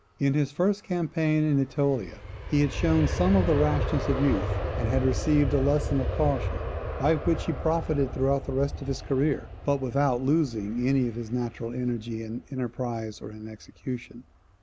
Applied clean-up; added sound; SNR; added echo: none; Aircraft; 6 dB; none.